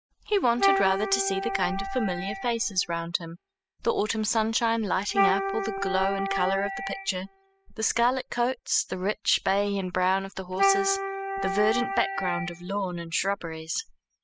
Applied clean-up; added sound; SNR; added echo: classical method spectral subtraction.